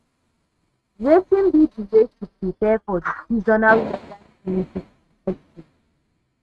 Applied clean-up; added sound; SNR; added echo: neural mask model RNNoise.